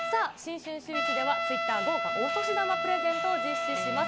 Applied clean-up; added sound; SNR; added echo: none; Trumpet; -1 dB; none.